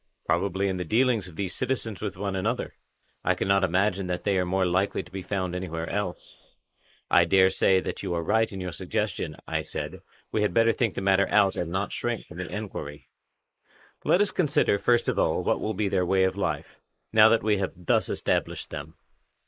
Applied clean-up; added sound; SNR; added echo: neural mask model Resemble Enhance denoiser.